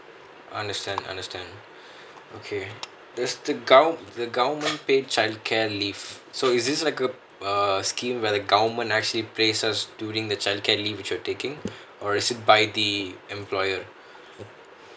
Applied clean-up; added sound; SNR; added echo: none; none; none; none.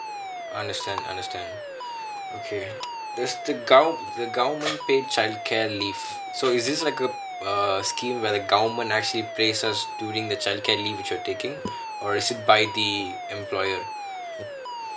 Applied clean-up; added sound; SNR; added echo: none; Alarm; 8 dB; none.